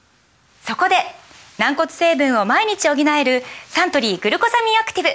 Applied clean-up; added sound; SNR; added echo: none; none; none; none.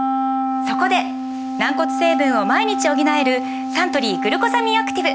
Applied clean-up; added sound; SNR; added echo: none; Wind instrument, woodwind instrument; 1 dB; none.